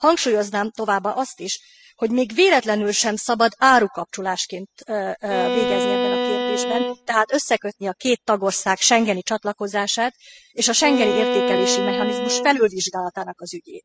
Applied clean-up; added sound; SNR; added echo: classical method spectral subtraction.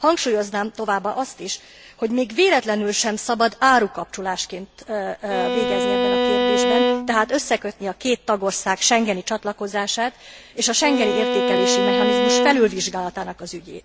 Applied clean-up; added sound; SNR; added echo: none; Bowed string instrument; -1 dB; none.